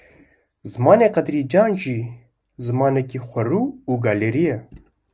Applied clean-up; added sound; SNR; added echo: none; none; none; none.